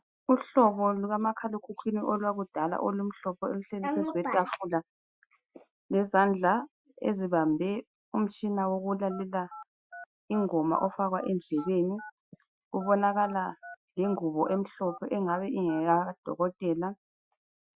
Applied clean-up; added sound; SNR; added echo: classical method Wiener filter.